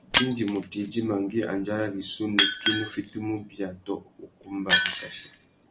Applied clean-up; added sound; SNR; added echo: none; Shatter; -2 dB; none.